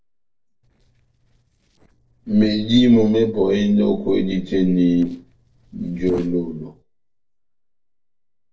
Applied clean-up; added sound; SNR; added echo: neural separator model SepFormer DNS4.